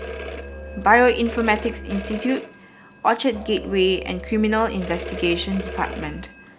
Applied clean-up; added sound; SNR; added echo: none; Musical instrument + Telephone; 10 dB; none.